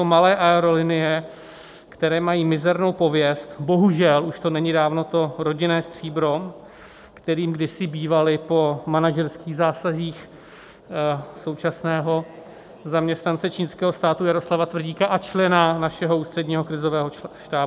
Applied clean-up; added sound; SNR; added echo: none; none; none; none.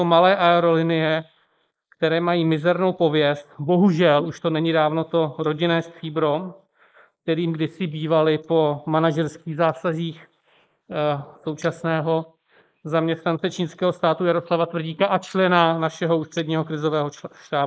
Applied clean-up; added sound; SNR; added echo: neural mask model Resemble Enhance denoiser.